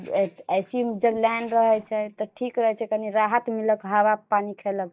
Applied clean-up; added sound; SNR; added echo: neural mask model DeepFilterNet 3.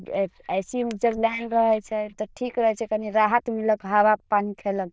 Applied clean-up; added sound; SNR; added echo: neural diffusion model UNIVERSE++.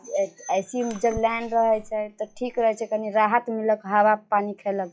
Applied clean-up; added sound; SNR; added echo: classical method log-MMSE.